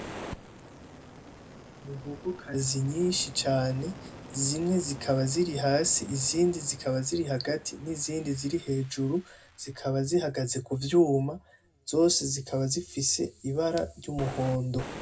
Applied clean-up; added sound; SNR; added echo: none; Fire; 17 dB; reverberation time 0.2 s.